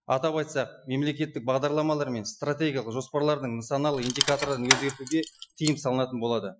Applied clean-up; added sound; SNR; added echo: classical method Wiener filter.